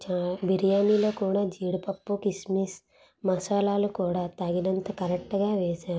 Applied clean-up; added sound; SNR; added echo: none; none; none; none.